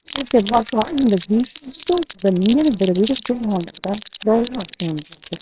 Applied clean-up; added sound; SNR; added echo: neural separator model SepFormer WHAMR!.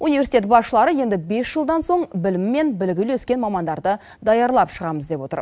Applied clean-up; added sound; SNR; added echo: none; none; none; none.